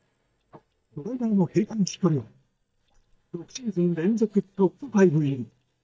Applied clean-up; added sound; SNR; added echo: neural mask model DeepFilterNet 3.